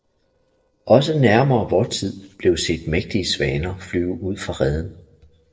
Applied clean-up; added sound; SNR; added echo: neural separator model SepFormer DNS4.